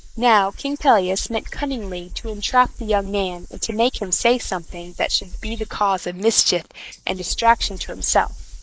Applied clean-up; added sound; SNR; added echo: neural mask model Resemble Enhance denoiser.